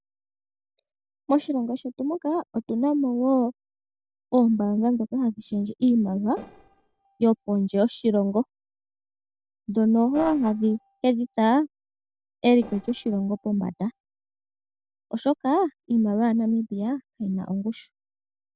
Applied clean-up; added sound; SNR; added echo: neural separator model SepFormer DNS4.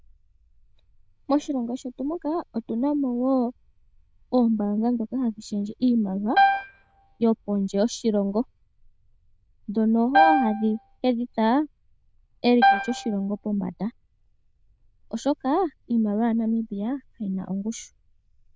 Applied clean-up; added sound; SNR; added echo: neural diffusion model UNIVERSE++.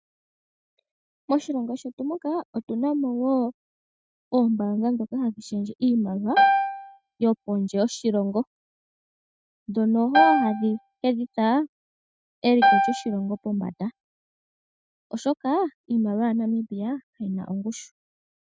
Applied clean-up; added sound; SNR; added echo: neural mask model RNNoise.